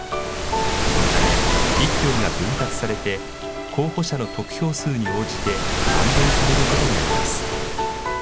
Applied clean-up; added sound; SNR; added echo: none; Waves, surf; -2 dB; none.